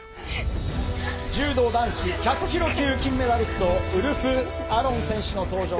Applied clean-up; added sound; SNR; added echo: none; Slam + Bowed string instrument; 17 dB; none.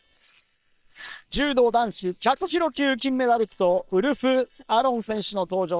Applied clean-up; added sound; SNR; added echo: neural separator model SepFormer WHAM!.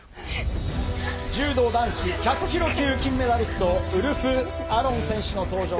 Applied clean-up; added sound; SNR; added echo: none; none; none; none.